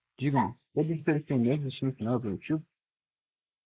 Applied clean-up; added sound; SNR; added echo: neural mask model Resemble Enhance denoiser.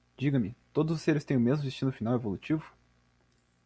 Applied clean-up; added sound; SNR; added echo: none; none; none; none.